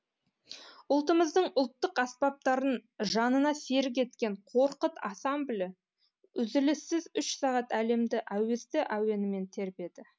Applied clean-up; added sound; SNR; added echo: none; none; none; none.